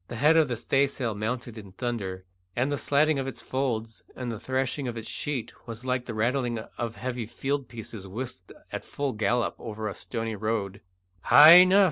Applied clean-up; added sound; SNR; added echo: none; none; none; none.